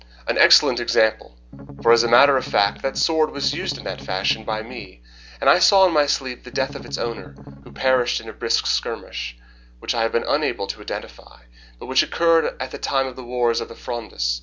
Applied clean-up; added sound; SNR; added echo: none; Strum; 15 dB; none.